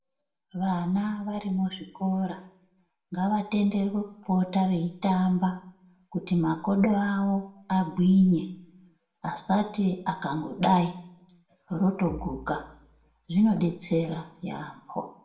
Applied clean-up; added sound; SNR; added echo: none; Bass drum; 18 dB; reverberation time 0.5 s.